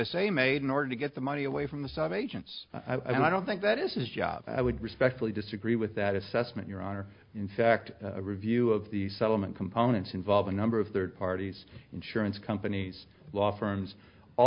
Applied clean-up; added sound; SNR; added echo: none; none; none; none.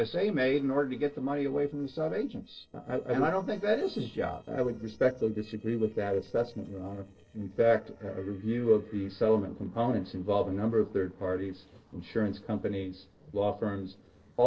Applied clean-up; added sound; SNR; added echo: neural separator model SepFormer DNS4.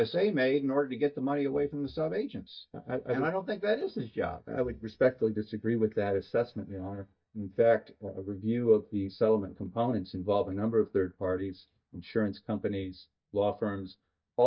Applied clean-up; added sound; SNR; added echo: neural mask model DeepFilterNet 3.